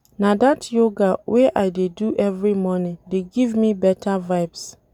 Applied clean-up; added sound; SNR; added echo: none; none; none; none.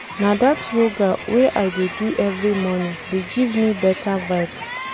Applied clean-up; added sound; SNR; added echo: none; Crowd; 11 dB; none.